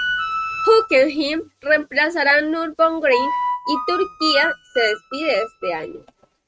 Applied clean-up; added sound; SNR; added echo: neural mask model RNNoise.